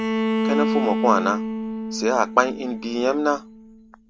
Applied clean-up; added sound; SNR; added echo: none; Bowed string instrument; 2 dB; none.